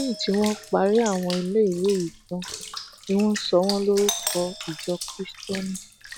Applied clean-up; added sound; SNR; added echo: none; Bathtub (filling or washing) / Water + Doorbell; 11 dB; none.